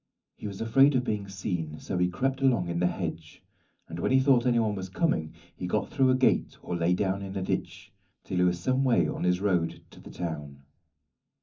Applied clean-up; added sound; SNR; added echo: none; none; none; reverberation time 0.3 s.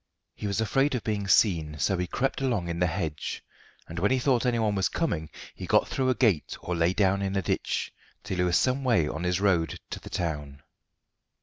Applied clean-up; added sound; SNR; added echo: none; none; none; none.